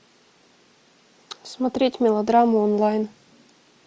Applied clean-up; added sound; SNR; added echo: none; none; none; none.